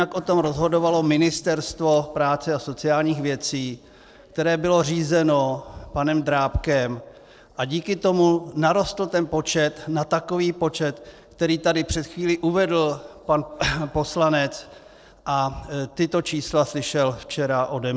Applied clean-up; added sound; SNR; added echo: neural separator model SepFormer DNS4.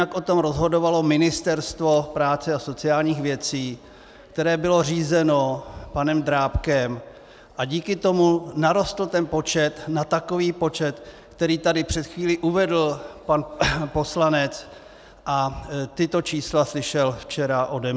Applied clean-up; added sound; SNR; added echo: none; none; none; none.